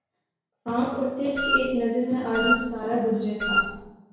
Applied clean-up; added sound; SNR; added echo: none; Wind instrument, woodwind instrument; -2 dB; reverberation time 1.0 s.